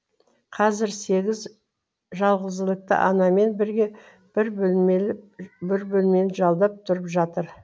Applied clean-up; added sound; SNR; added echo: none; none; none; none.